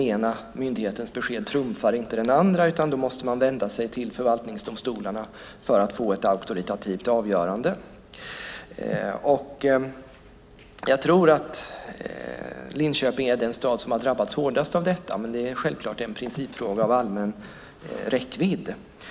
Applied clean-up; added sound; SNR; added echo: none; none; none; none.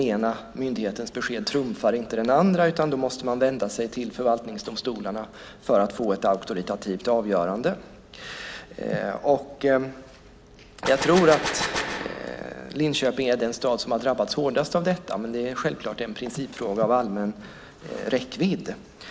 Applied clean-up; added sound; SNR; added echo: none; Gunshot, gunfire; 5 dB; none.